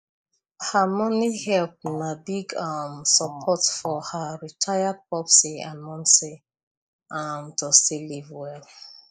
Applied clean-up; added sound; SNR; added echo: neural mask model Resemble Enhance denoiser.